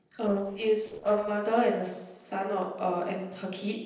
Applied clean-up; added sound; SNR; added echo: neural separator model SepFormer DNS4.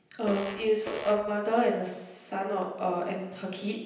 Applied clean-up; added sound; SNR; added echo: none; Fart; 8 dB; reverberation time 0.9 s.